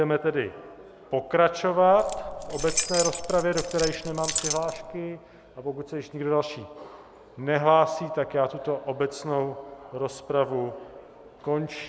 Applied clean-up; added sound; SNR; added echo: none; Keys jangling; 5 dB; none.